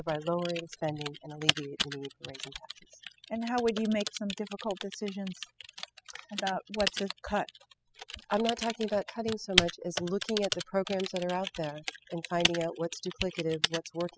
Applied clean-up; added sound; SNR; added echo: classical method spectral subtraction.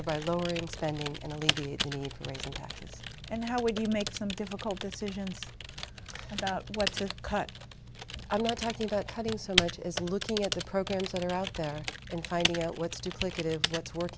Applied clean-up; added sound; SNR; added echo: none; Typing; 4 dB; none.